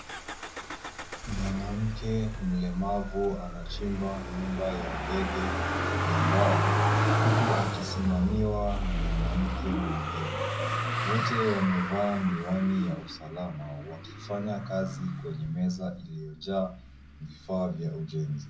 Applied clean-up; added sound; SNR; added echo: none; Motor vehicle (road); 0 dB; reverberation time 0.4 s.